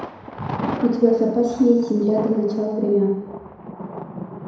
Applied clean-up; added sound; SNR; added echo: none; Thunder; 11 dB; reverberation time 1.0 s.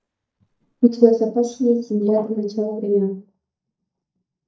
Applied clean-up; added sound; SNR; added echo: neural mask model DeepFilterNet 3.